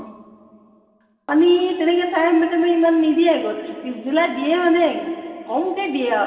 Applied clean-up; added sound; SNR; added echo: none; none; none; reverberation time 2.5 s.